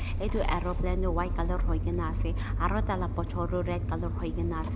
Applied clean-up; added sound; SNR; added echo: none; Engine starting / Motor vehicle (road); -4 dB; none.